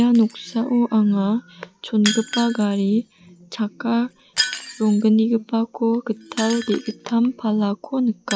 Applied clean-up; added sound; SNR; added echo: none; Shatter; 13 dB; none.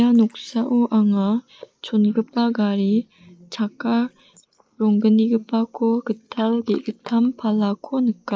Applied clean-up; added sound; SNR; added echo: neural mask model Resemble Enhance denoiser.